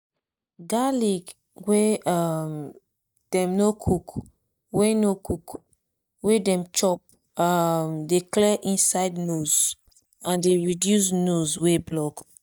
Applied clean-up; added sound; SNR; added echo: neural mask model DeepFilterNet 3.